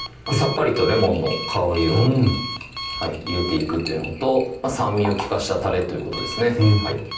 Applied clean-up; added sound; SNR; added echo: none; Alarm; 12 dB; reverberation time 0.6 s.